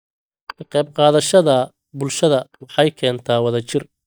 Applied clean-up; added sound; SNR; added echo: neural mask model DeepFilterNet 3.